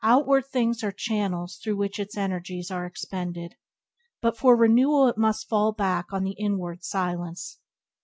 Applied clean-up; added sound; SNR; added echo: none; none; none; none.